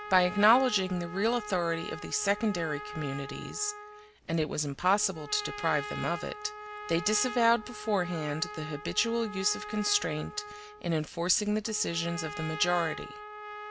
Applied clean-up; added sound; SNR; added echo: none; Trumpet; 12 dB; none.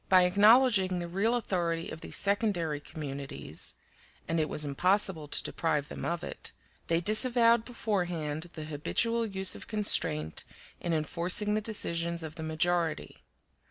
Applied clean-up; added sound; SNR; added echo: none; none; none; none.